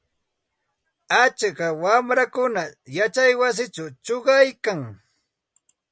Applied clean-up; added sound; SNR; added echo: none; none; none; none.